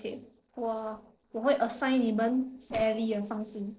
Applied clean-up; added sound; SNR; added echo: neural separator model SepFormer DNS4.